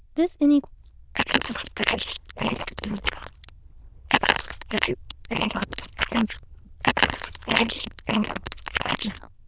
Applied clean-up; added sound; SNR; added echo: neural diffusion model UNIVERSE++.